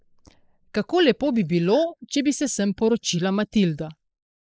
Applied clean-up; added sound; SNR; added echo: neural mask model Resemble Enhance denoiser.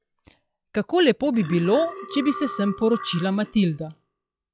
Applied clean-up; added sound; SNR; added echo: classical method log-MMSE.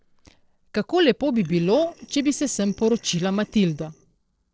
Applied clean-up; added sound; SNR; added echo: neural separator model SepFormer DNS4.